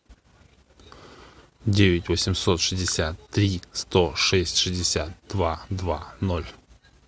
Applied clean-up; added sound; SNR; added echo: none; none; none; none.